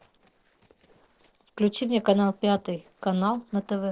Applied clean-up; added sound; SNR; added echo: neural separator model SepFormer DNS4.